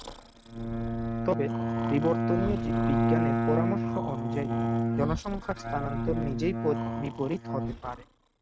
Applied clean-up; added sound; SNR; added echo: neural mask model RNNoise.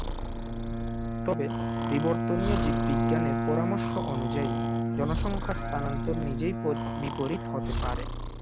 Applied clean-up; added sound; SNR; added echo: none; Bowed string instrument + Breathing; -4 dB; none.